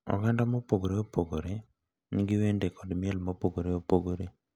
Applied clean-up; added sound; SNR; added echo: none; none; none; none.